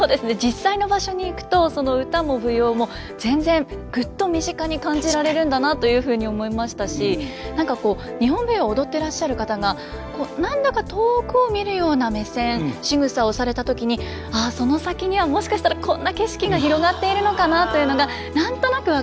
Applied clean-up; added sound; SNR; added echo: none; none; none; none.